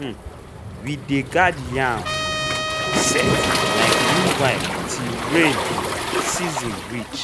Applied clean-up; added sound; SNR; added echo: none; Waves, surf + Trumpet; -2 dB; none.